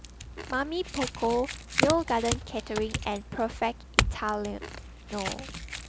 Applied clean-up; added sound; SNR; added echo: none; Chink, clink / Domestic sounds, home sounds; 2 dB; none.